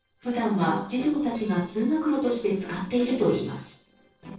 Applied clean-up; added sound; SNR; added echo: neural separator model SepFormer DNS4.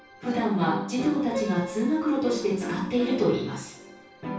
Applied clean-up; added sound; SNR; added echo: none; Piano; 15 dB; reverberation time 0.6 s.